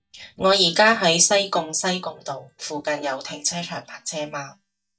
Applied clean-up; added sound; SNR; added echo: neural mask model DeepFilterNet 3.